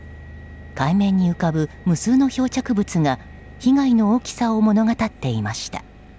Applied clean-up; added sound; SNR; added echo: none; none; none; none.